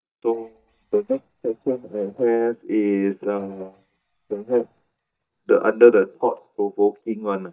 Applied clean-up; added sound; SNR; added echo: neural mask model DeepFilterNet 3.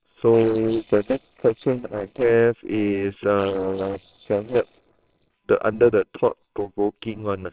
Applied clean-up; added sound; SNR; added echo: neural separator model SepFormer WHAMR!.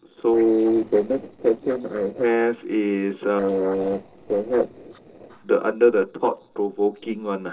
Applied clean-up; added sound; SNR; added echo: neural separator model SepFormer DNS4.